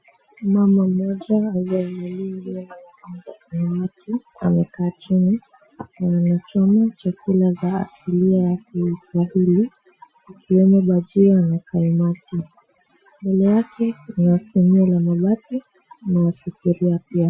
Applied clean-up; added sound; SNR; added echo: classical method Wiener filter.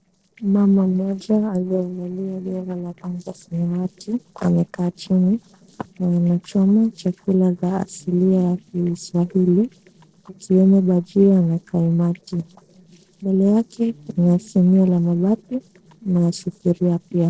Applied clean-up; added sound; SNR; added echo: neural separator model SepFormer DNS4.